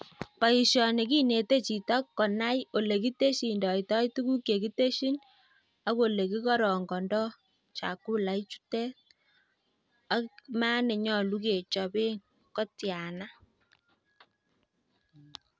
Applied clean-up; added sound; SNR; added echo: none; none; none; none.